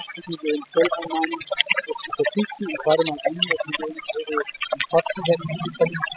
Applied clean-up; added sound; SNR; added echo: classical method spectral subtraction.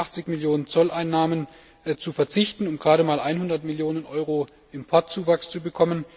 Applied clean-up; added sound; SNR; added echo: none; none; none; none.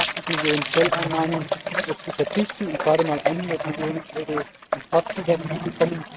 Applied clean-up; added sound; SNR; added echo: neural mask model RNNoise.